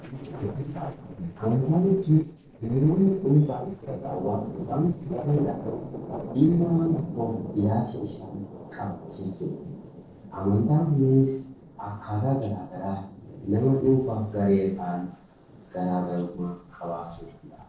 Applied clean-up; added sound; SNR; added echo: neural separator model SepFormer DNS4.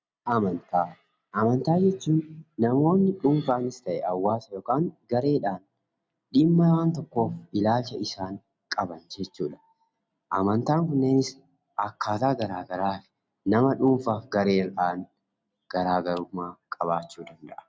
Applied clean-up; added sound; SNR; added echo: none; none; none; none.